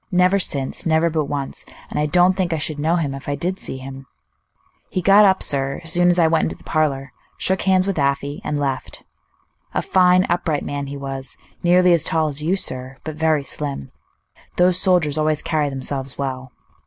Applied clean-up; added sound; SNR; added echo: none; none; none; none.